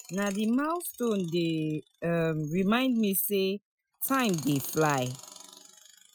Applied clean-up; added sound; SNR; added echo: classical method Wiener filter.